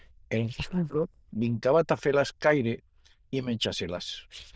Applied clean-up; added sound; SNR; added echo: neural diffusion model UNIVERSE++.